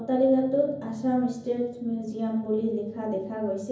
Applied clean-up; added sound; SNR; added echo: none; none; none; reverberation time 0.7 s.